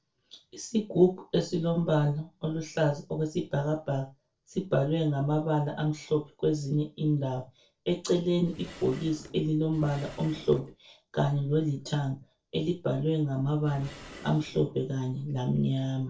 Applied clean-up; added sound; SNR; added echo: neural separator model SepFormer DNS4.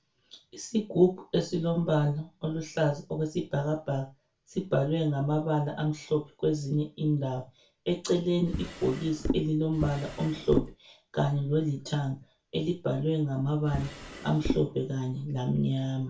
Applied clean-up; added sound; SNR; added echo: none; Drawer open or close; 5 dB; reverberation time 0.3 s.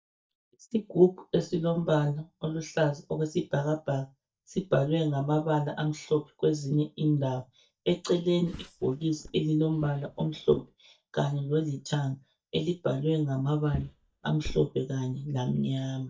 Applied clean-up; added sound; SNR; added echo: neural mask model DeepFilterNet 3.